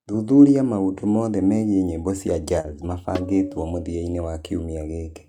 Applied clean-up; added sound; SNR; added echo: neural mask model RNNoise.